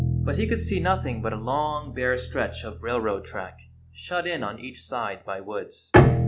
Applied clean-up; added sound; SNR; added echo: none; Bowed string instrument; -2 dB; none.